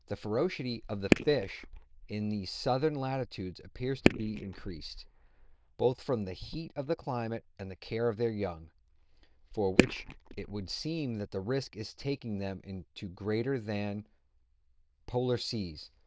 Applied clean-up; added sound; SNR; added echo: neural diffusion model UNIVERSE++.